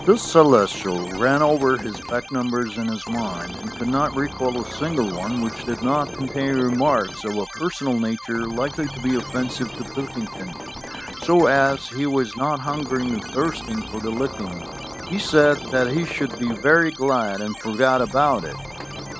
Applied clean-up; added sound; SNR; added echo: none; Squeak + Keyboard (musical); 12 dB; none.